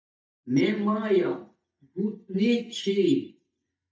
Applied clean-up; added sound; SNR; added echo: neural mask model DeepFilterNet 3.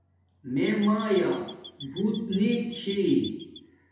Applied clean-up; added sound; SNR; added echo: none; Squeak / Chirp, tweet; 9 dB; reverberation time 0.8 s.